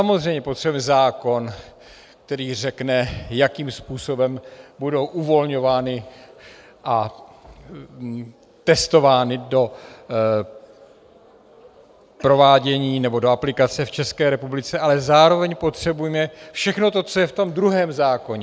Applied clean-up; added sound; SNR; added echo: none; none; none; none.